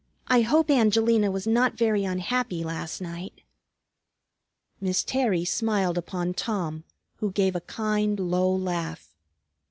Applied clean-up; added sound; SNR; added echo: none; none; none; none.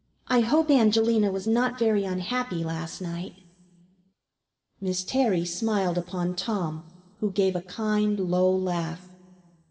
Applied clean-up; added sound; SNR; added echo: none; none; none; reverberation time 2.9 s.